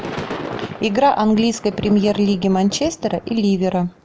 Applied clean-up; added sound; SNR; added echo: none; Thunder / Rain; 13 dB; none.